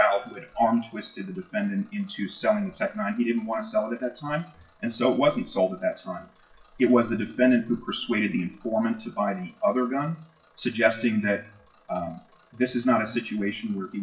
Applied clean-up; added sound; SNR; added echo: classical method WPE with log-MMSE.